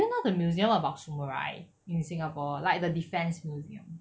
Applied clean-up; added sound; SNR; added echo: none; none; none; none.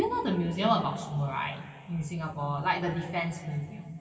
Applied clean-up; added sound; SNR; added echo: none; none; none; reverberation time 2.6 s.